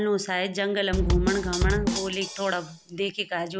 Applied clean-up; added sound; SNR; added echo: none; Bass drum / Snare drum; 0 dB; none.